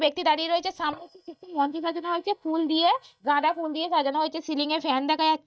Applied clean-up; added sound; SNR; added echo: neural mask model DeepFilterNet 3.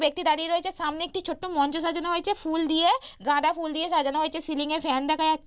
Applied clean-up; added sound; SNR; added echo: none; none; none; none.